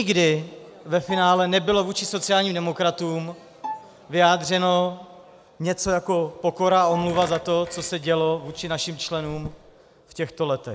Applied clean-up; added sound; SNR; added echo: none; Bowed string instrument + Tools; 16 dB; none.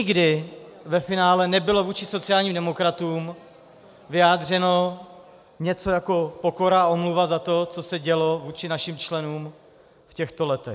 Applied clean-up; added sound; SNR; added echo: none; none; none; none.